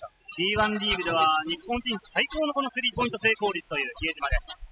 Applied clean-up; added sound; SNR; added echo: classical method spectral subtraction.